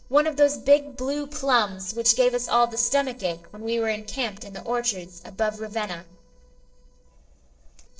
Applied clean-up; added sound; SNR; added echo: neural separator model SepFormer DNS4.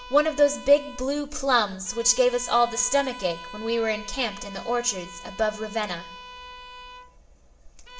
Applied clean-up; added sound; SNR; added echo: none; Bowed string instrument; 16 dB; reverberation time 0.7 s.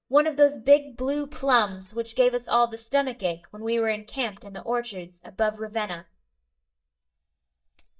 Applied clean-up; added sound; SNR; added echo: neural mask model DeepFilterNet 3.